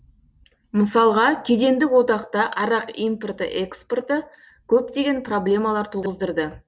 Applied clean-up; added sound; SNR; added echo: none; none; none; none.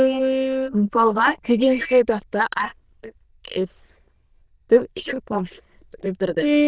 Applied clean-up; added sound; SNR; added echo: neural diffusion model UNIVERSE++.